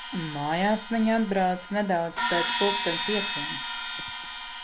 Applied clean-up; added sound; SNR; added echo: none; Crash cymbal; 3 dB; none.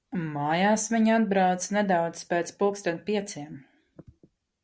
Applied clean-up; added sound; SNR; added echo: none; none; none; none.